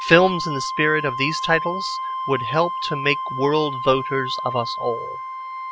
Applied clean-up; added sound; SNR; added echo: none; Wind instrument, woodwind instrument; 6 dB; none.